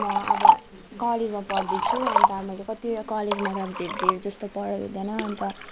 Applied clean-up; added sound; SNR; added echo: none; Liquid; -4 dB; none.